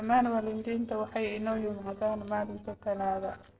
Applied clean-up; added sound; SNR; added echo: neural separator model SepFormer DNS4.